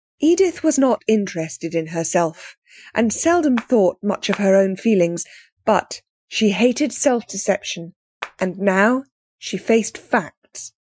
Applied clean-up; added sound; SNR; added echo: classical method Wiener filter.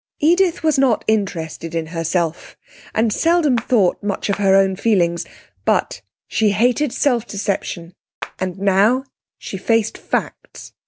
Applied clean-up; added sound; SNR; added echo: neural separator model SepFormer DNS4.